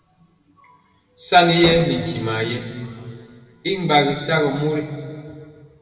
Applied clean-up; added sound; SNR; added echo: none; Gunshot, gunfire; 13 dB; reverberation time 2.0 s.